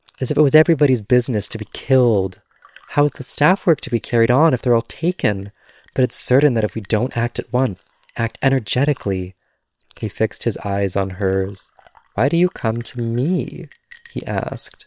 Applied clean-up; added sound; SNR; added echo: neural separator model SepFormer WHAM!.